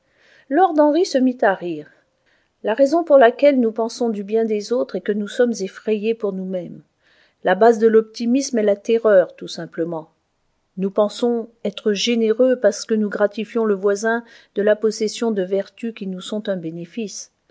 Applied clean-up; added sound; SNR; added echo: none; none; none; none.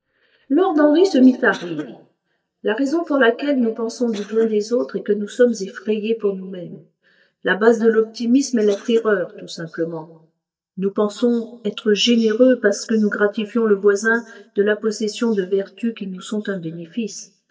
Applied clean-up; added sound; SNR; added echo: neural mask model DeepFilterNet 3.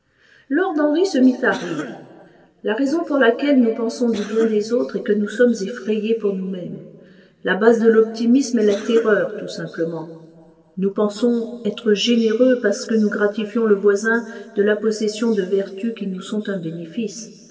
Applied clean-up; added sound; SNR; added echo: none; Cough; 16 dB; reverberation time 1.8 s.